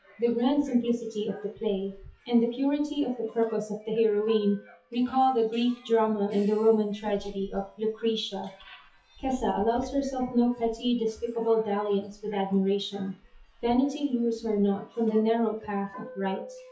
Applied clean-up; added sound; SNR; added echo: classical method WPE with log-MMSE.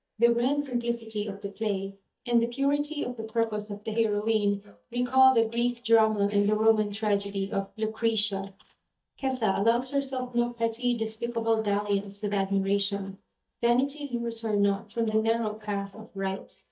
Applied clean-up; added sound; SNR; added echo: neural mask model DeepFilterNet 3.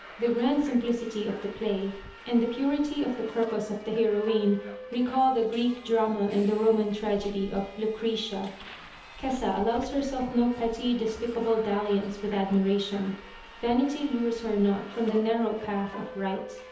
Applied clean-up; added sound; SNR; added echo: none; Subway, metro, underground; 17 dB; reverberation time 0.8 s.